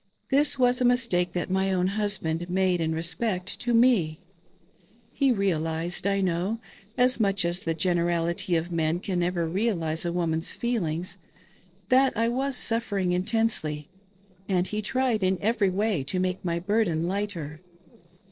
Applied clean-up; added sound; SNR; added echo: neural separator model SepFormer DNS4.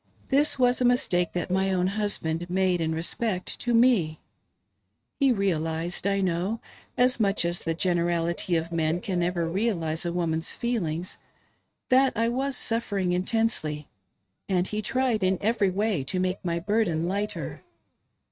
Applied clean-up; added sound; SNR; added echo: neural mask model RNNoise.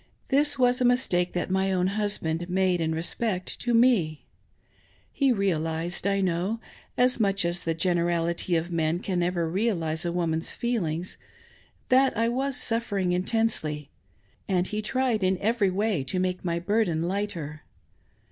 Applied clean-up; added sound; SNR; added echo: none; none; none; none.